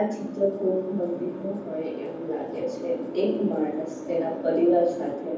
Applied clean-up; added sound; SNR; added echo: none; Vehicle; 18 dB; reverberation time 0.9 s.